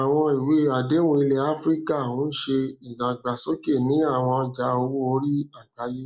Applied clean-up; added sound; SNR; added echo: neural mask model Resemble Enhance denoiser.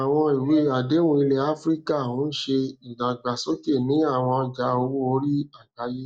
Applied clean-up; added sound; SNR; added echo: neural mask model DeepFilterNet 3.